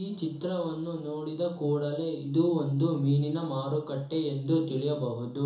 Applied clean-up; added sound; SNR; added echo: none; none; none; reverberation time 0.7 s.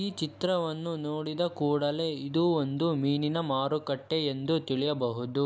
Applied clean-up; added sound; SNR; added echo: none; none; none; none.